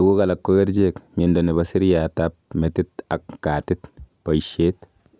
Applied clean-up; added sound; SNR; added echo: none; none; none; none.